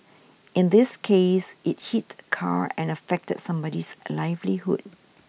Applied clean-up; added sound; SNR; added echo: none; none; none; none.